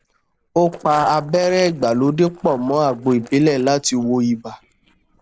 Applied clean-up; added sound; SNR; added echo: neural separator model SepFormer DNS4.